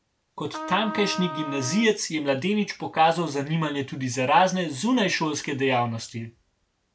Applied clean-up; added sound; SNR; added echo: none; Trumpet; 10 dB; none.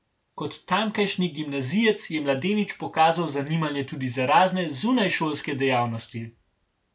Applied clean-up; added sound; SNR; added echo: none; none; none; none.